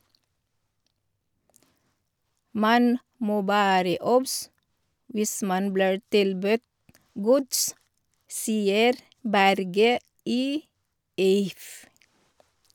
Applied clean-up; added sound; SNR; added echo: none; none; none; none.